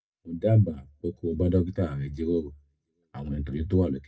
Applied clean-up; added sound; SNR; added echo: none; none; none; reverberation time 0.2 s.